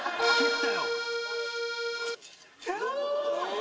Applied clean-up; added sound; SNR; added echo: none; Accordion; -5 dB; reverberation time 1.7 s.